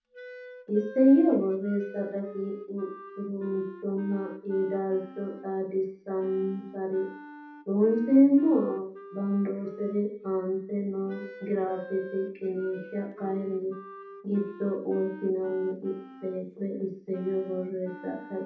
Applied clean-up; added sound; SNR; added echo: none; Wind instrument, woodwind instrument; 17 dB; reverberation time 0.7 s.